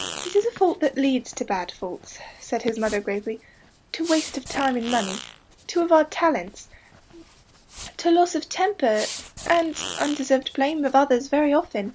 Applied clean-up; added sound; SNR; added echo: none; Fart; 15 dB; none.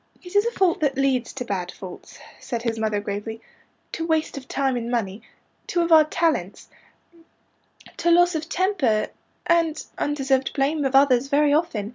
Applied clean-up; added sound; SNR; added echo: none; none; none; none.